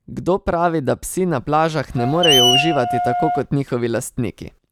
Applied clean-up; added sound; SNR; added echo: none; Wind instrument, woodwind instrument + Screech; 2 dB; none.